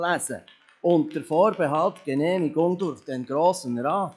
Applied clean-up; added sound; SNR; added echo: classical method log-MMSE.